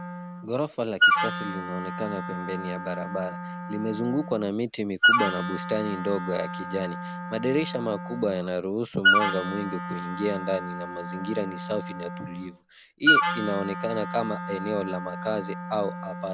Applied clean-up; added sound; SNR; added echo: none; Wind instrument, woodwind instrument; -1 dB; none.